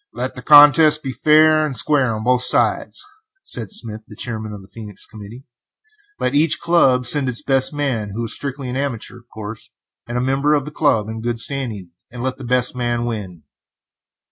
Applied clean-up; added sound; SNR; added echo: none; none; none; none.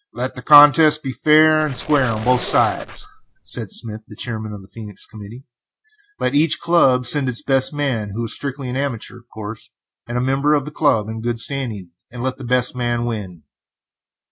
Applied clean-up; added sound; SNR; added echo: none; Squeak; 12 dB; none.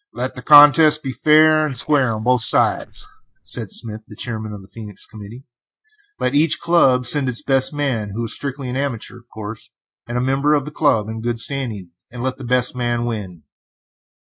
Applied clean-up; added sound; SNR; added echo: neural mask model Resemble Enhance denoiser.